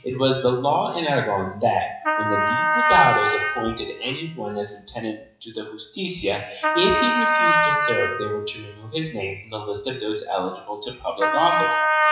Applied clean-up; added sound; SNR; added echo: classical method WPE with log-MMSE.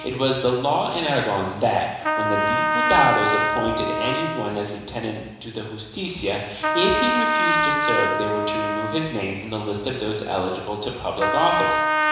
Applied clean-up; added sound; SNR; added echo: none; Trumpet; 0 dB; reverberation time 1.0 s.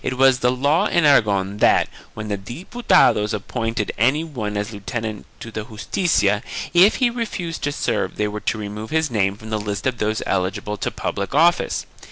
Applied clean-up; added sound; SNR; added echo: none; none; none; none.